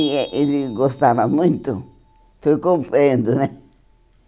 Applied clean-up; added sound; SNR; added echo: none; Bell; 19 dB; none.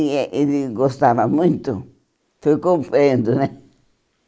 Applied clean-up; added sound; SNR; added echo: neural mask model Resemble Enhance denoiser.